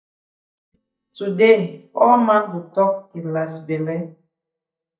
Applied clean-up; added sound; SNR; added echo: neural mask model DeepFilterNet 3.